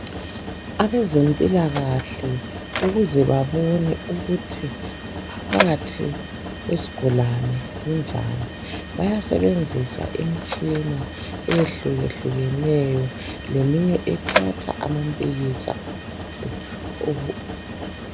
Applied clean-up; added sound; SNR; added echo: none; Mechanisms + Mechanisms; 6 dB; none.